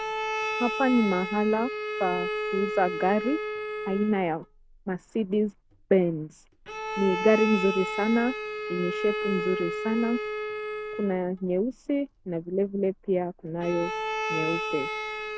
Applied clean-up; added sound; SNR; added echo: none; Bowed string instrument; 5 dB; none.